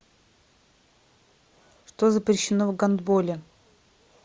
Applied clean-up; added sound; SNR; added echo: none; none; none; none.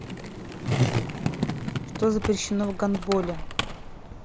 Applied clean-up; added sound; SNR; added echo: none; Skateboard; 0 dB; none.